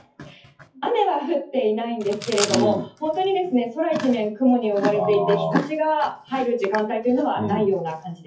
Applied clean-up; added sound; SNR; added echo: classical method WPE with log-MMSE.